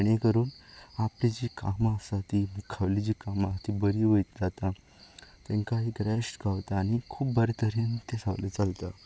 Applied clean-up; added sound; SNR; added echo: none; none; none; none.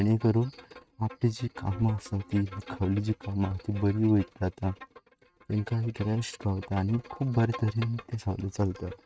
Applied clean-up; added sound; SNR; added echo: neural mask model RNNoise.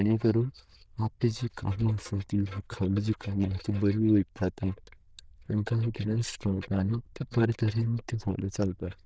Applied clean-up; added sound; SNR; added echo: neural diffusion model UNIVERSE++.